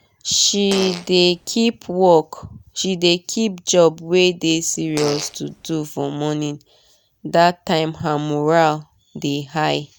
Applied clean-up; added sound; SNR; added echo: none; Fart; 13 dB; none.